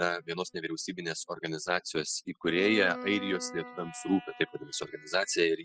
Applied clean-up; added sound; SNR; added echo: classical method spectral subtraction.